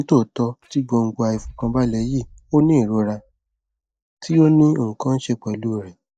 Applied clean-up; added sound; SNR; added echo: neural mask model DeepFilterNet 3.